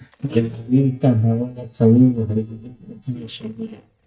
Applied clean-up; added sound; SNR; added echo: neural mask model DeepFilterNet 3.